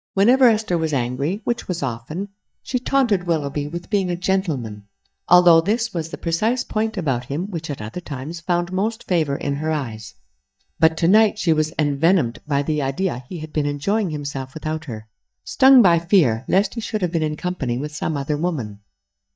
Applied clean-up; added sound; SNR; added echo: neural mask model DeepFilterNet 3.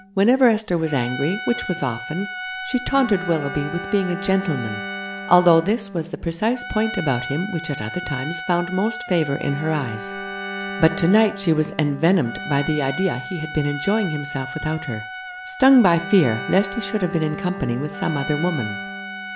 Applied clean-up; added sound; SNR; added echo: none; Trumpet + Bowed string instrument; 10 dB; none.